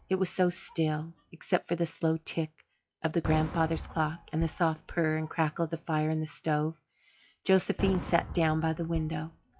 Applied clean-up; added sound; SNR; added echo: classical method log-MMSE.